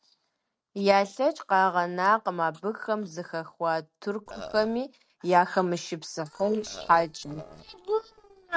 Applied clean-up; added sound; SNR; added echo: neural separator model SepFormer DNS4.